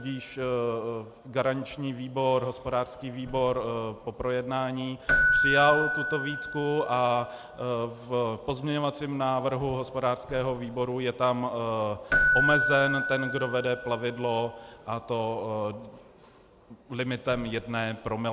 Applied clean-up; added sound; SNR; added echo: none; Keyboard (musical); 4 dB; none.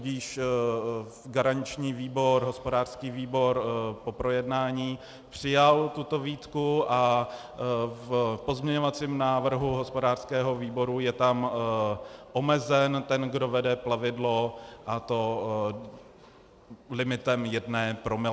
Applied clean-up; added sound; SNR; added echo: none; none; none; none.